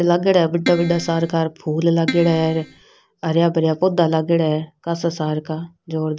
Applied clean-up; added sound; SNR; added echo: none; Keyboard (musical); 10 dB; none.